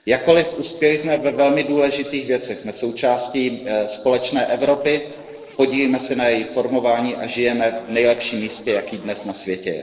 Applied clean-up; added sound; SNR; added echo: neural separator model SepFormer DNS4.